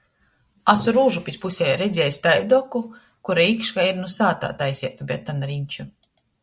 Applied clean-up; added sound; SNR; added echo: none; none; none; none.